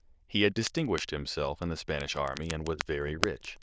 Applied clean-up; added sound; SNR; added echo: neural diffusion model UNIVERSE++.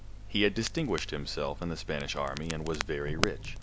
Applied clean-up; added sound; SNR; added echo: none; Crackle; 5 dB; none.